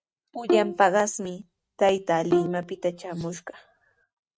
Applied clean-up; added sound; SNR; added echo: neural mask model RNNoise.